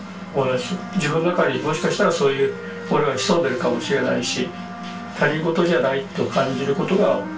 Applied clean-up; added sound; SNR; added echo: none; Wind instrument, woodwind instrument; 14 dB; reverberation time 0.2 s.